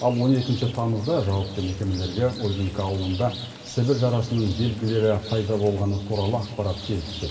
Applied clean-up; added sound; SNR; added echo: none; Rain; 16 dB; reverberation time 2.4 s.